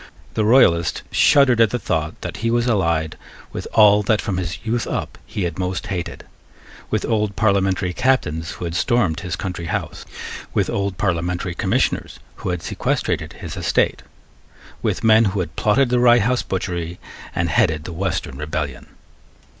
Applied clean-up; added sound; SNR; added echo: none; none; none; none.